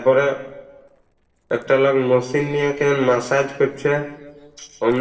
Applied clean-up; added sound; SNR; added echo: neural separator model SepFormer DNS4.